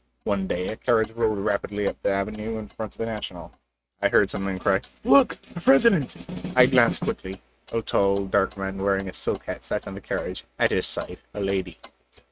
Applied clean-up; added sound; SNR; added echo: neural mask model RNNoise.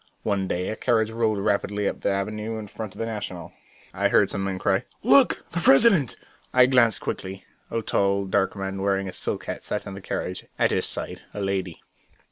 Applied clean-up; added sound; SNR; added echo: none; none; none; none.